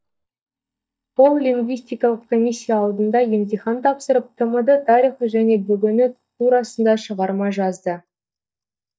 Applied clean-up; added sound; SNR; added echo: neural mask model DeepFilterNet 3.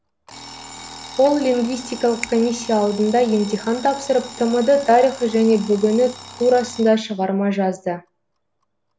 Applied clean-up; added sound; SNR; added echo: none; Finger snapping + Alarm; 18 dB; none.